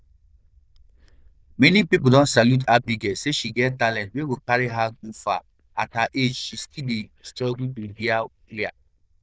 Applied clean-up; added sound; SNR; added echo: neural diffusion model UNIVERSE++.